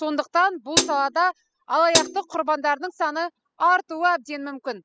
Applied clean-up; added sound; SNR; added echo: classical method spectral subtraction.